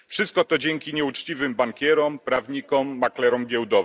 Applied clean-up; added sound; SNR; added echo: none; none; none; none.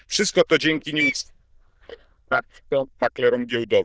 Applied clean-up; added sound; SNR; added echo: neural diffusion model UNIVERSE++.